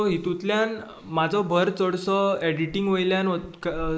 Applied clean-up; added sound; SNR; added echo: neural mask model Resemble Enhance denoiser.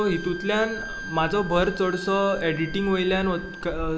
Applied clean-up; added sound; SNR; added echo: none; Bowed string instrument; 12 dB; none.